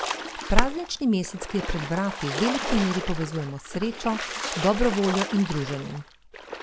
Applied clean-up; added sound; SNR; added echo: none; Splash, splatter; 8 dB; none.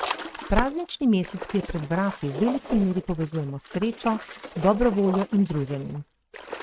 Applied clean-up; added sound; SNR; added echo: neural mask model RNNoise.